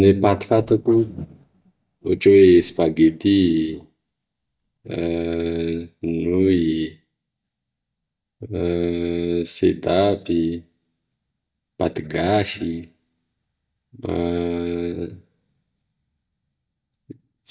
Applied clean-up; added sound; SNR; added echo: neural mask model DeepFilterNet 3.